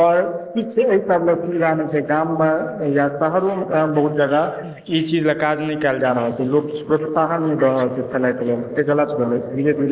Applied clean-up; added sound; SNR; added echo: neural mask model Resemble Enhance denoiser.